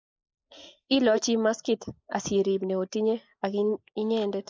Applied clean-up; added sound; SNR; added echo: neural mask model Resemble Enhance denoiser.